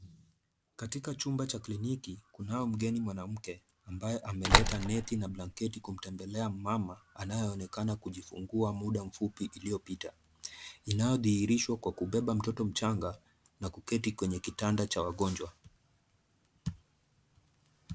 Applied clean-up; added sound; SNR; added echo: none; Slam; -4 dB; none.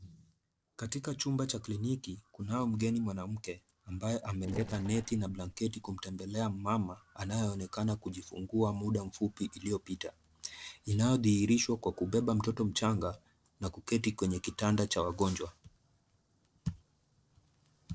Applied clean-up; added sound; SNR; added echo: neural separator model SepFormer DNS4.